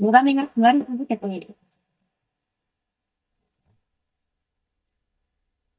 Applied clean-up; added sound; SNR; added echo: neural mask model DeepFilterNet 3.